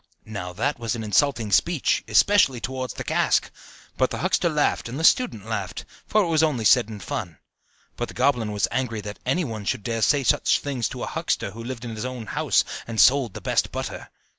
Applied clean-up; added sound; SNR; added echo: none; none; none; none.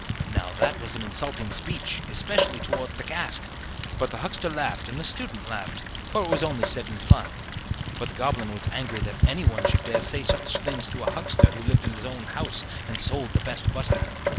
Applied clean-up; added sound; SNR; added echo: none; Rain; -3 dB; none.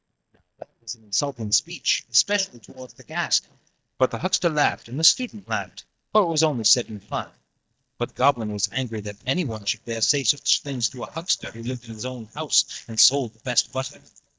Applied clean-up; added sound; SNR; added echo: neural mask model DeepFilterNet 3.